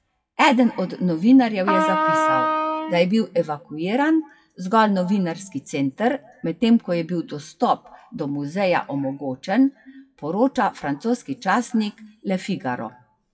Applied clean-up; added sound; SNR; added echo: classical method WPE with log-MMSE.